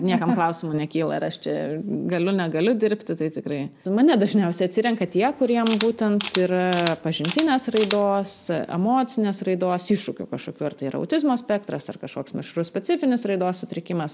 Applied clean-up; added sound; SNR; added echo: none; Camera; 12 dB; none.